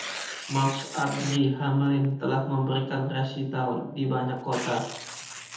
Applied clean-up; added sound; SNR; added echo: none; Tearing; 13 dB; reverberation time 0.7 s.